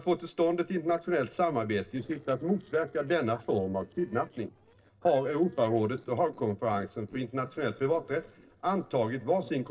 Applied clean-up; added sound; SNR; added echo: neural separator model SepFormer DNS4.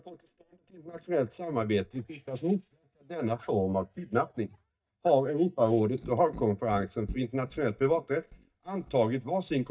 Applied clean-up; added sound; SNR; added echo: neural mask model DeepFilterNet 3.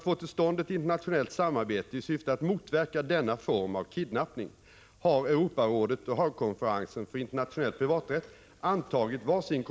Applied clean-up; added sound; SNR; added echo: none; none; none; none.